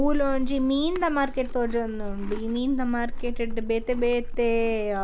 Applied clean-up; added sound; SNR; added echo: none; Livestock, farm animals, working animals; 3 dB; none.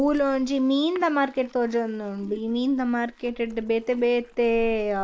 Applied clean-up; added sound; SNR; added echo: neural mask model Resemble Enhance denoiser.